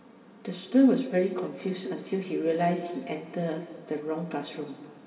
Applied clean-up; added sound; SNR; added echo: none; none; none; reverberation time 2.0 s.